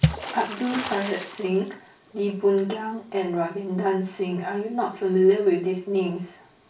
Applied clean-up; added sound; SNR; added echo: none; Water / Splash, splatter; 9 dB; reverberation time 0.3 s.